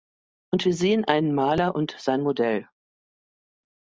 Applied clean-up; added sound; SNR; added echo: none; none; none; none.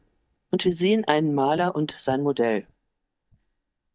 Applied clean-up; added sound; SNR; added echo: neural mask model DeepFilterNet 3.